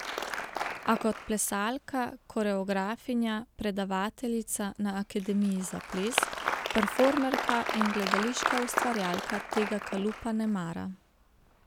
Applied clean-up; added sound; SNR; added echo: none; Applause; 4 dB; none.